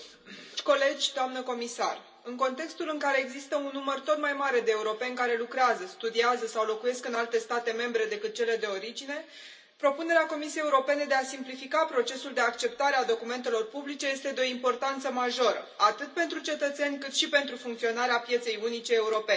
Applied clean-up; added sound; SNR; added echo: none; none; none; reverberation time 0.2 s.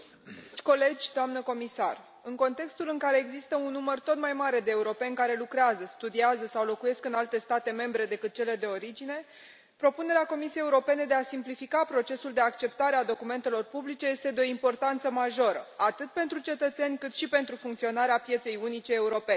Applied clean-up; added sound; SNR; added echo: none; none; none; none.